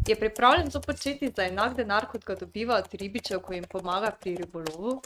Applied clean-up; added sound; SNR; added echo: neural mask model RNNoise.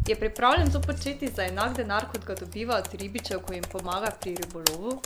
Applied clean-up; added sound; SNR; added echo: none; Bowed string instrument + Computer keyboard; 3 dB; none.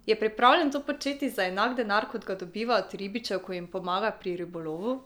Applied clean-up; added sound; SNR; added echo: none; none; none; none.